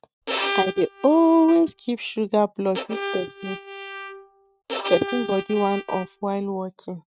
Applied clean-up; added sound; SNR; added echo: neural mask model RNNoise.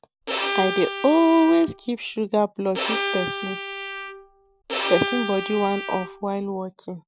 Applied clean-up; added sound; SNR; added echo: none; Bowed string instrument; 6 dB; none.